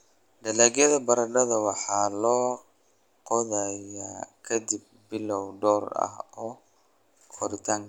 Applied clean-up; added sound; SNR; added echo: none; none; none; none.